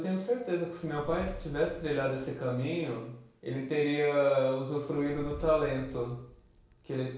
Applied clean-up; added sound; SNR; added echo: none; Fire; 17 dB; reverberation time 0.6 s.